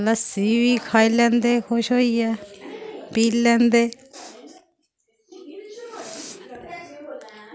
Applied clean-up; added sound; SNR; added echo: none; none; none; none.